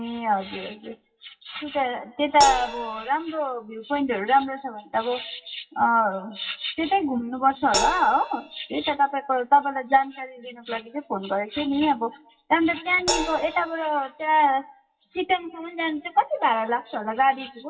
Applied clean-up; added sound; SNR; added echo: classical method WPE with log-MMSE.